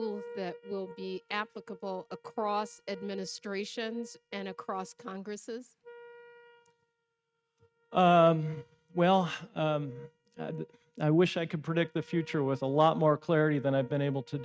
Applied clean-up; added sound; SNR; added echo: neural mask model RNNoise.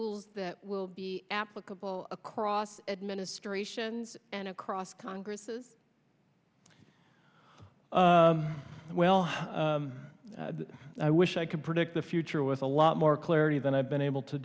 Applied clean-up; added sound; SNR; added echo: none; none; none; none.